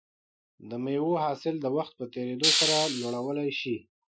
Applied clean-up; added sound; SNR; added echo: classical method Wiener filter.